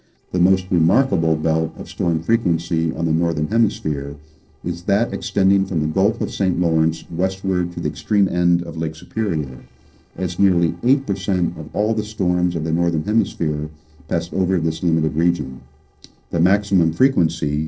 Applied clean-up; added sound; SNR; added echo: neural separator model SepFormer DNS4.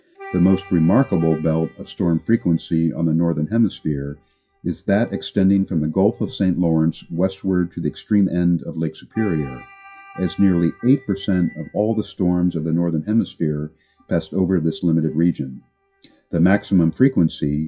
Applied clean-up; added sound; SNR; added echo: classical method WPE with log-MMSE.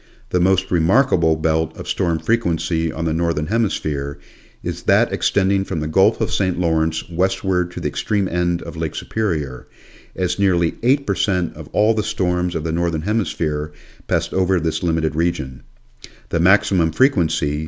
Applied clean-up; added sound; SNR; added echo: none; none; none; none.